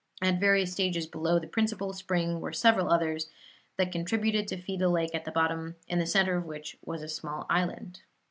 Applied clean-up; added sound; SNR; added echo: none; none; none; none.